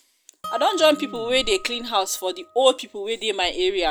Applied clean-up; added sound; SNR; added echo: none; Harp + Respiratory sounds; 16 dB; none.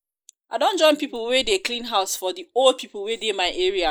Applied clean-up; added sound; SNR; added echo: neural mask model Resemble Enhance denoiser.